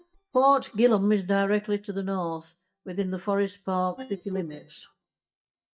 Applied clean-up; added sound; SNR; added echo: neural mask model DeepFilterNet 3.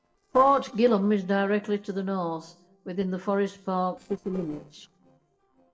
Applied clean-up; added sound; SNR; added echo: neural separator model SepFormer DNS4.